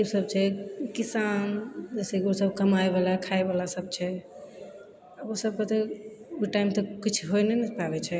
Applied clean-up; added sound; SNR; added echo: none; none; none; none.